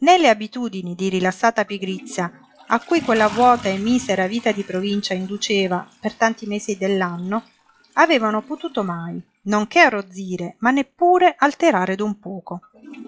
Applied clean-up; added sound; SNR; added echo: classical method log-MMSE.